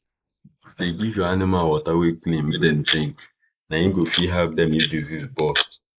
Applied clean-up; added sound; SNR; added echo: neural mask model Resemble Enhance denoiser.